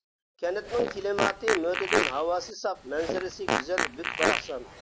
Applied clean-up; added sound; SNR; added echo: none; Fart; 0 dB; none.